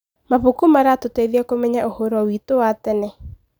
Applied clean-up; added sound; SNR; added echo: none; none; none; none.